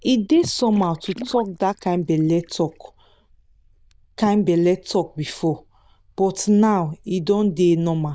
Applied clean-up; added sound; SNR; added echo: neural diffusion model UNIVERSE++.